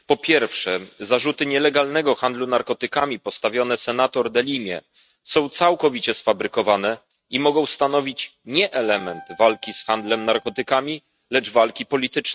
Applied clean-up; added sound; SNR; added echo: neural mask model RNNoise.